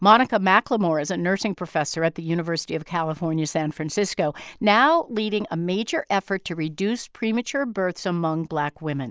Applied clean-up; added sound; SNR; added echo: none; none; none; none.